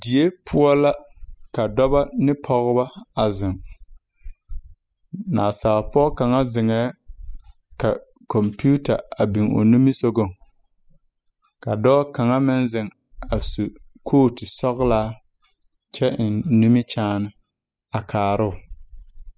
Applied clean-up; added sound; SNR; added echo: classical method spectral subtraction.